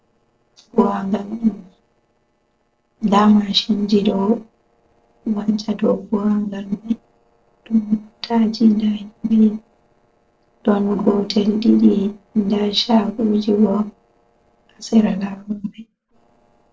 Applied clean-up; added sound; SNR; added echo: neural separator model SepFormer DNS4.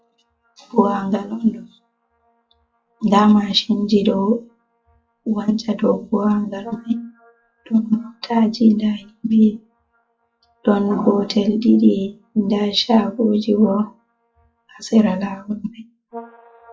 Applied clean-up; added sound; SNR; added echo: classical method WPE with log-MMSE.